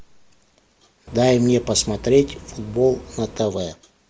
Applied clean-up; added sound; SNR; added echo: none; Bus; 17 dB; none.